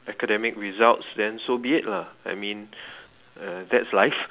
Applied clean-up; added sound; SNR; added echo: none; none; none; none.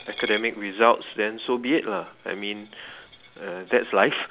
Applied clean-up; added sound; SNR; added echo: none; Coin (dropping); 18 dB; none.